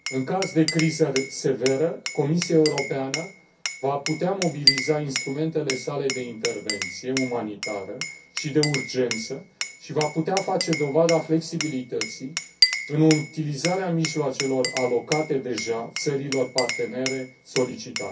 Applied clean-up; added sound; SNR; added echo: none; Glass; 6 dB; reverberation time 0.3 s.